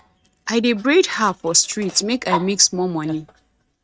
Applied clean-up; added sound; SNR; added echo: neural mask model RNNoise.